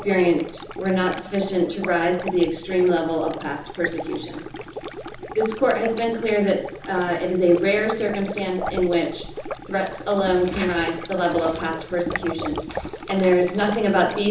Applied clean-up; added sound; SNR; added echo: none; Stream; 10 dB; reverberation time 1.2 s.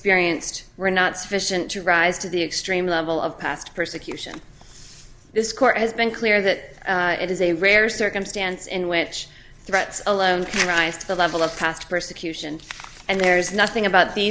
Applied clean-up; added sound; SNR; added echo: none; none; none; none.